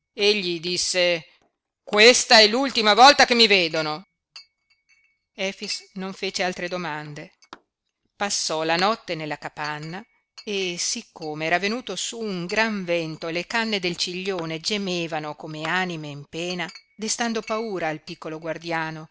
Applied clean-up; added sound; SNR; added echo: neural separator model SepFormer DNS4.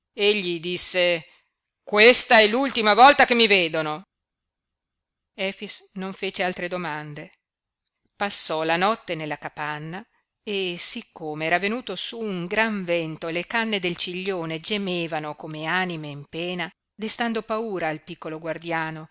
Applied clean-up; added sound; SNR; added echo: none; none; none; none.